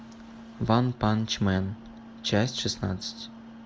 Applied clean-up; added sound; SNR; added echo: none; none; none; none.